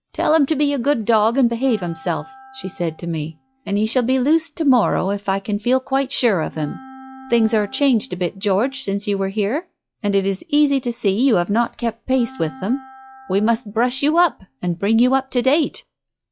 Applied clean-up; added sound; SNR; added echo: classical method log-MMSE.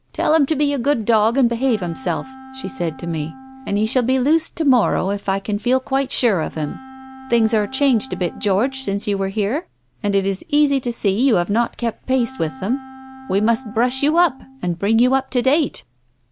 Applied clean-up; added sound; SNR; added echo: none; Wind instrument, woodwind instrument; 20 dB; none.